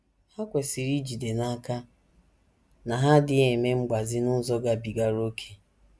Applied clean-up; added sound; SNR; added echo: none; none; none; none.